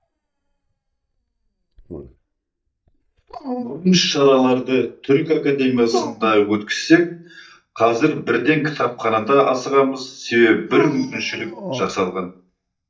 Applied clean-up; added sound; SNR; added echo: neural mask model DeepFilterNet 3.